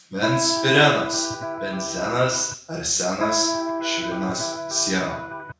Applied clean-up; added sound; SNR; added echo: none; Electric guitar; 4 dB; reverberation time 0.5 s.